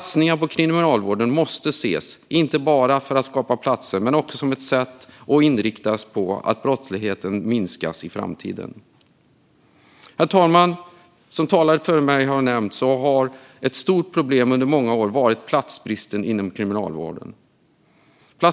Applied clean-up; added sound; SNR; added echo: none; none; none; none.